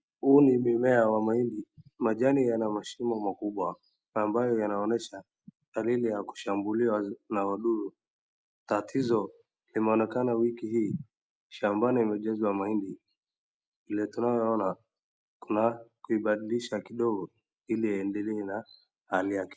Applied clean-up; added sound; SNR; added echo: none; none; none; none.